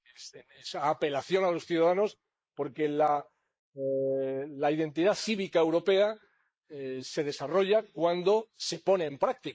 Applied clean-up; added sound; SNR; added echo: neural mask model Resemble Enhance denoiser.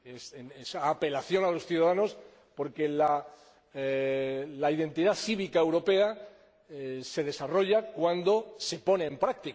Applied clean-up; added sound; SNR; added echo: none; none; none; none.